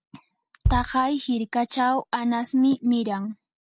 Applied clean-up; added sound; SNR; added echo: none; Bass drum; 6 dB; none.